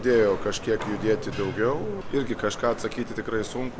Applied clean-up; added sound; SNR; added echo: none; none; none; none.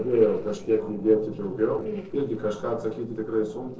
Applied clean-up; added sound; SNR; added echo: neural separator model SepFormer DNS4.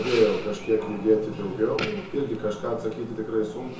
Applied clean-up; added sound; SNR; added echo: none; Fireworks; 14 dB; reverberation time 0.6 s.